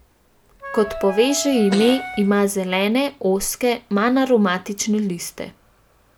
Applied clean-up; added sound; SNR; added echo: none; Fart + Wind instrument, woodwind instrument; 10 dB; none.